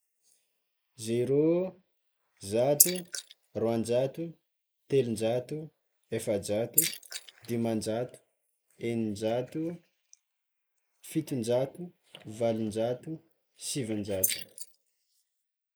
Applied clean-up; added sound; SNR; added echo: neural mask model Resemble Enhance denoiser.